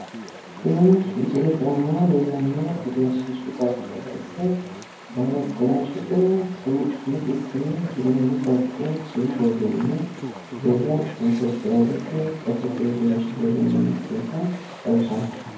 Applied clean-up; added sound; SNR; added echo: none; Chatter / Stream; 15 dB; reverberation time 0.9 s.